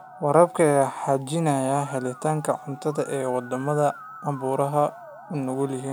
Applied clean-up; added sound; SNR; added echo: none; Musical instrument; 19 dB; none.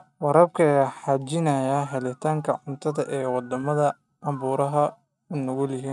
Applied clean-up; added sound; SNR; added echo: neural mask model RNNoise.